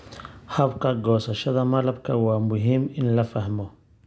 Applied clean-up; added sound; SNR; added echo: none; none; none; none.